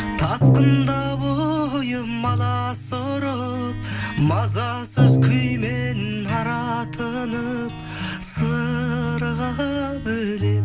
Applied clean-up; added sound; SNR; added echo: none; Bowed string instrument; 0 dB; reverberation time 0.2 s.